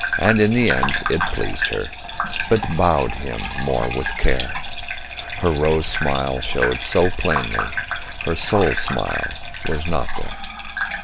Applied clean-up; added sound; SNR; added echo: none; Bathtub (filling or washing) / Gurgling; 6 dB; none.